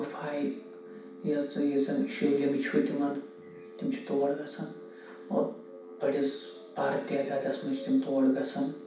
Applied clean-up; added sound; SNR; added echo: none; Telephone; 17 dB; reverberation time 0.6 s.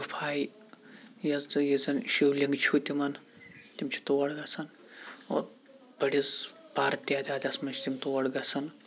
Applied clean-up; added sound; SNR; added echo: none; none; none; none.